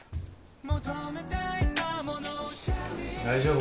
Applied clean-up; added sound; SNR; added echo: none; none; none; none.